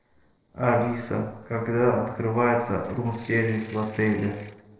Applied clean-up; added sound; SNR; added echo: neural separator model SepFormer DNS4.